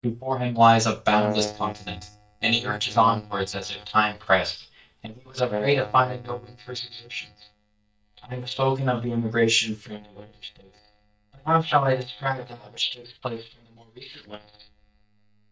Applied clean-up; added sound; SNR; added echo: neural mask model DeepFilterNet 3.